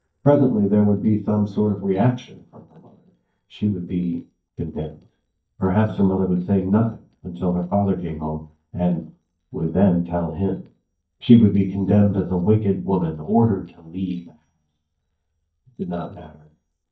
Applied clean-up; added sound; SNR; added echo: neural mask model DeepFilterNet 3.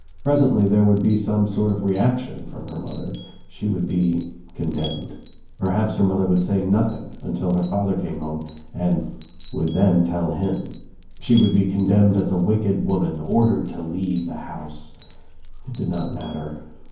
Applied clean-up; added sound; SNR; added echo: none; Glass; 12 dB; reverberation time 0.9 s.